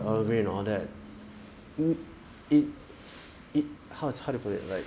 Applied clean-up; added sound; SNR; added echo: none; Drum; 15 dB; none.